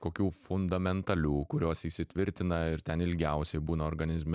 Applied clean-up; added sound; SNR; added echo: none; none; none; none.